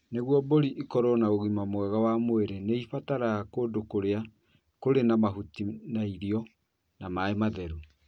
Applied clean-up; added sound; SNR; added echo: none; none; none; none.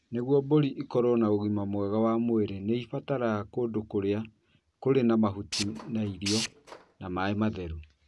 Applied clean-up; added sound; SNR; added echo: none; Tools; 10 dB; none.